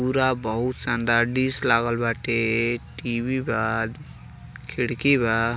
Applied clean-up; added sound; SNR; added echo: none; none; none; none.